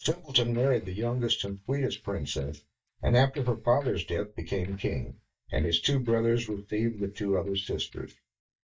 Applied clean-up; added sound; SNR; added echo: neural mask model DeepFilterNet 3.